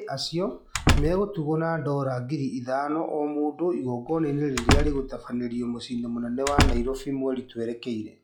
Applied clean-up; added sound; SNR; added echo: classical method log-MMSE.